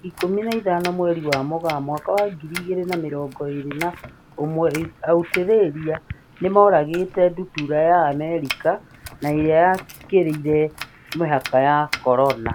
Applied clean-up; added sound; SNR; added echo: none; Domestic sounds, home sounds; 16 dB; none.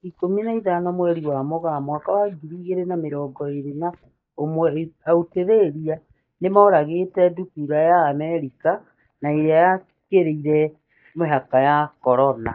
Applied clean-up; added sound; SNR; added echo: neural mask model DeepFilterNet 3.